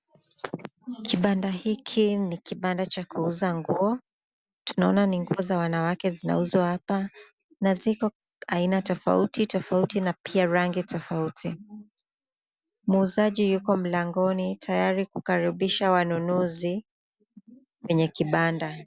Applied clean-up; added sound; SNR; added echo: none; none; none; none.